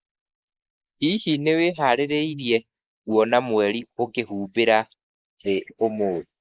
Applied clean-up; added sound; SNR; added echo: neural mask model Resemble Enhance denoiser.